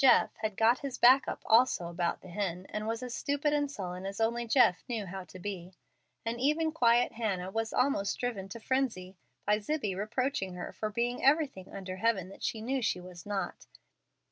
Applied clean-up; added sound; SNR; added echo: none; none; none; none.